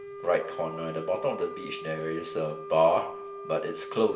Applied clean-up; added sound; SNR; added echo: none; Wind instrument, woodwind instrument; 11 dB; reverberation time 0.8 s.